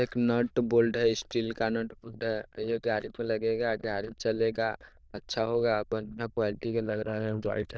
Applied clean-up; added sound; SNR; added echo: neural diffusion model UNIVERSE++.